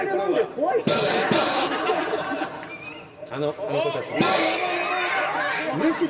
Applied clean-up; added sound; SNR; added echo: none; Cymbal; 1 dB; reverberation time 2.7 s.